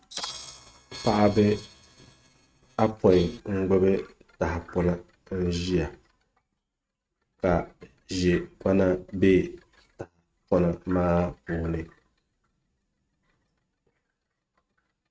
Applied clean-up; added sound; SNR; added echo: neural mask model RNNoise.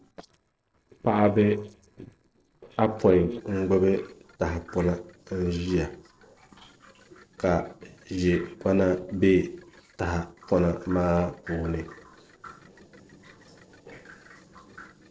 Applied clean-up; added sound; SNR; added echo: neural separator model SepFormer DNS4.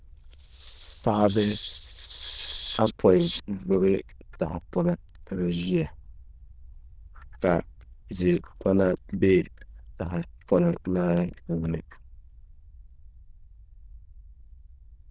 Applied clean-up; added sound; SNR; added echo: neural diffusion model UNIVERSE++.